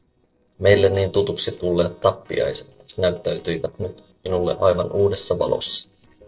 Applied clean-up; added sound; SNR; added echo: neural separator model SepFormer DNS4.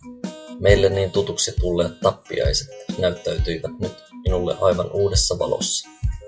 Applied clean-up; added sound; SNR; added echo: classical method WPE with log-MMSE.